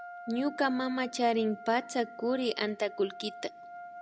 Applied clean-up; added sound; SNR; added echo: none; Wind instrument, woodwind instrument; 15 dB; none.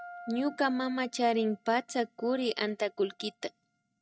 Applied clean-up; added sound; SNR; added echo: neural mask model RNNoise.